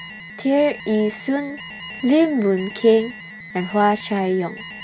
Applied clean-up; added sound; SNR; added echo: none; Alarm; 16 dB; none.